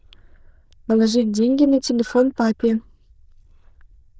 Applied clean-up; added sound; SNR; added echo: neural diffusion model UNIVERSE++.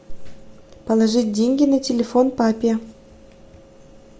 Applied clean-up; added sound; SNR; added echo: none; none; none; none.